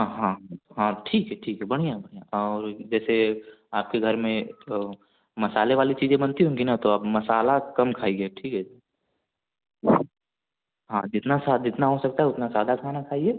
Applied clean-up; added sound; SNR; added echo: none; none; none; none.